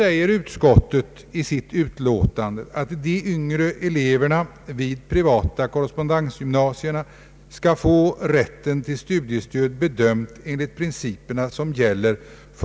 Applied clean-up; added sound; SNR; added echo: none; none; none; none.